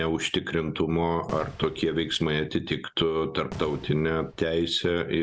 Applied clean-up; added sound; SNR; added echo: none; Fireworks; 17 dB; none.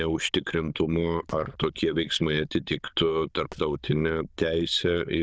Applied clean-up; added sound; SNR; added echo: neural diffusion model UNIVERSE++.